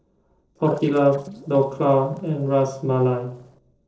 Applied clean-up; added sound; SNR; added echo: neural separator model SepFormer DNS4.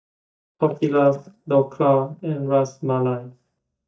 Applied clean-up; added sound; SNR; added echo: neural mask model DeepFilterNet 3.